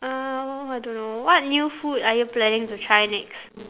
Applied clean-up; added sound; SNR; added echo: none; none; none; none.